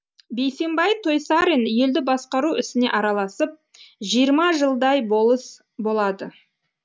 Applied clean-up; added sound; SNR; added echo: none; none; none; none.